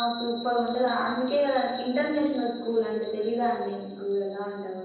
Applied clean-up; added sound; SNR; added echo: none; Bell; 5 dB; reverberation time 1.1 s.